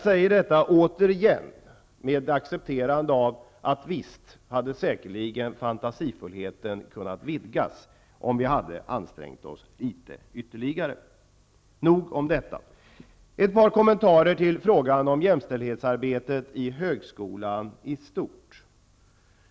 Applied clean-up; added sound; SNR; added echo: none; none; none; none.